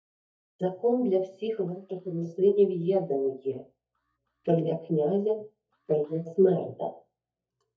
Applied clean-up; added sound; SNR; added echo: neural mask model DeepFilterNet 3.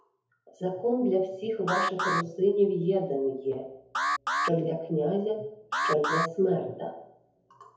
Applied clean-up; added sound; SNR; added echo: none; Alarm; 3 dB; reverberation time 0.7 s.